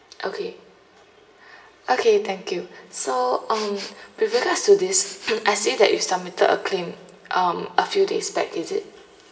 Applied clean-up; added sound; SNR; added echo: none; Respiratory sounds; 17 dB; reverberation time 1.8 s.